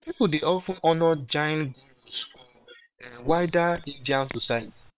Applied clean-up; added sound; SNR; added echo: neural separator model SepFormer WHAM!.